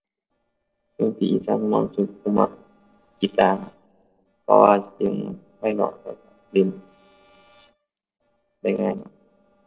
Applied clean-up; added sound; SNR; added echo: neural separator model SepFormer DNS4.